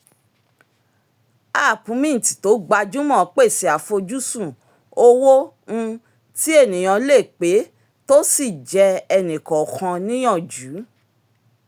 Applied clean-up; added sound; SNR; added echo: none; none; none; none.